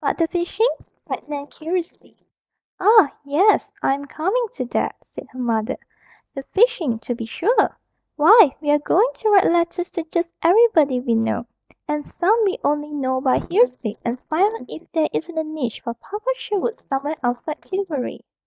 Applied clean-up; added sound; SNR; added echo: neural mask model DeepFilterNet 3.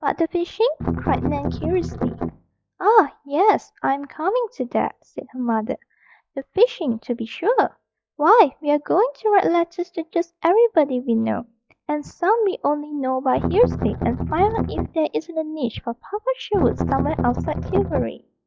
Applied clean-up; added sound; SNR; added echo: classical method log-MMSE.